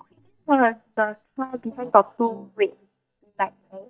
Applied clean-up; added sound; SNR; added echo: neural mask model DeepFilterNet 3.